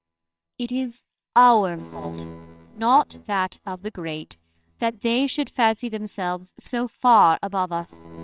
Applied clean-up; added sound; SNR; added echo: neural separator model SepFormer WHAMR!.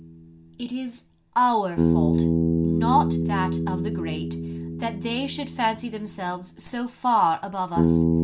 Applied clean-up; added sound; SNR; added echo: none; Bass guitar; -2 dB; reverberation time 0.3 s.